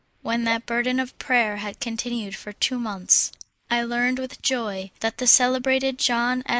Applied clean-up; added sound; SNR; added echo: neural mask model Resemble Enhance denoiser.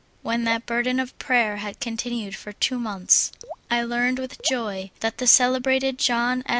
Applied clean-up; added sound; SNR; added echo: none; Raindrop / Drip; 17 dB; none.